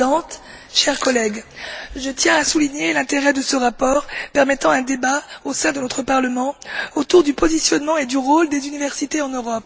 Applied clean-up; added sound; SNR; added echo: none; none; none; none.